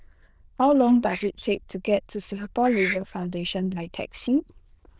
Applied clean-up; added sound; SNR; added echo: neural diffusion model UNIVERSE++.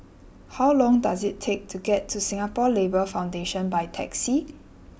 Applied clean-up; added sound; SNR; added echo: none; none; none; none.